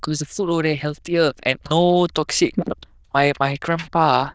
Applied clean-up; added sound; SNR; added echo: neural diffusion model UNIVERSE++.